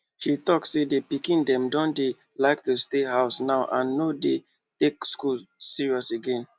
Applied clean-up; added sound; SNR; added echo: none; none; none; none.